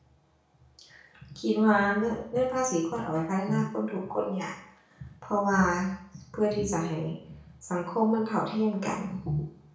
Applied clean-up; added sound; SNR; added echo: none; none; none; reverberation time 0.5 s.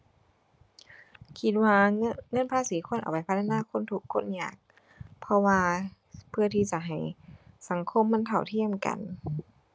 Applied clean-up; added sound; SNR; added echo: none; none; none; none.